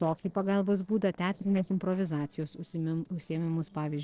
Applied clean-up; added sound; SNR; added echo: neural separator model SepFormer DNS4.